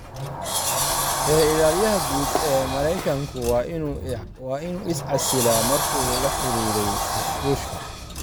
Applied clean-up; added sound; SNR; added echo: none; Sliding door; 1 dB; none.